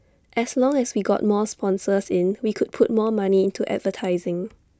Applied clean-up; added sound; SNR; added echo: none; none; none; none.